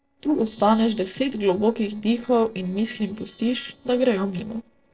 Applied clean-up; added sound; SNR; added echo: neural separator model SepFormer DNS4.